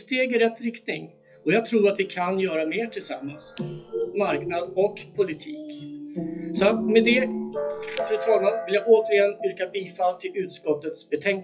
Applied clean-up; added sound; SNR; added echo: classical method WPE with log-MMSE.